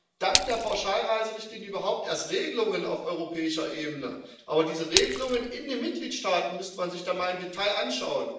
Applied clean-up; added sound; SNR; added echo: none; Splash, splatter; 2 dB; reverberation time 0.7 s.